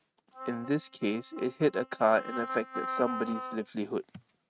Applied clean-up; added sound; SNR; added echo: neural mask model RNNoise.